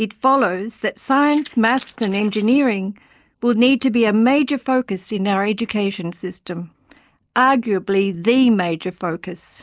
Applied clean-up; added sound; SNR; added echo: neural mask model Resemble Enhance denoiser.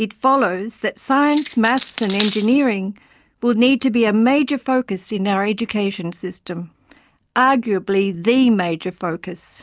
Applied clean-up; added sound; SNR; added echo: none; Coin (dropping); 13 dB; none.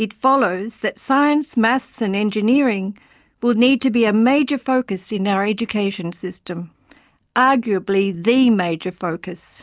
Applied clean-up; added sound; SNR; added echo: none; none; none; none.